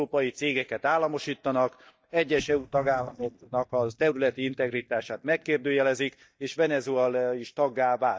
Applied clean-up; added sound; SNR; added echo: neural mask model DeepFilterNet 3.